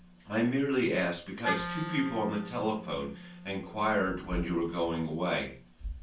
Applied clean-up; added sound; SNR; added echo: none; Wind instrument, woodwind instrument; 11 dB; reverberation time 0.3 s.